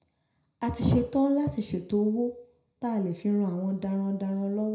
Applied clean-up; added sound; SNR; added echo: none; none; none; reverberation time 0.4 s.